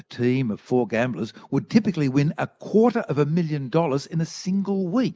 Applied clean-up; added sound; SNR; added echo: neural mask model Resemble Enhance denoiser.